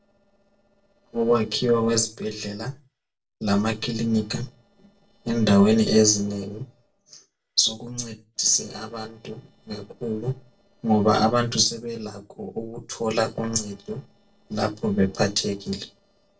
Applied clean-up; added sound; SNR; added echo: neural separator model SepFormer DNS4.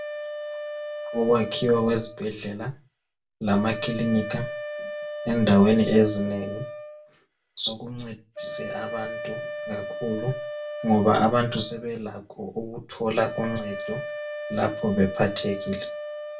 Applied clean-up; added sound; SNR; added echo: none; Wind instrument, woodwind instrument; 9 dB; reverberation time 0.2 s.